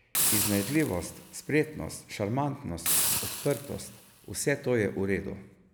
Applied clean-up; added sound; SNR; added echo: none; Hiss; 2 dB; none.